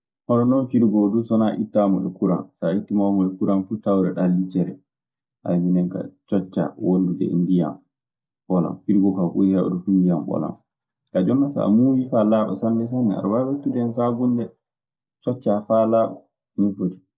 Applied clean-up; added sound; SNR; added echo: none; none; none; none.